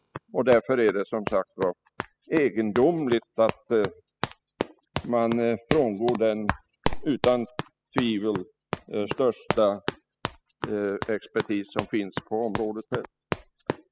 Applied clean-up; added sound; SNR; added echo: classical method spectral subtraction.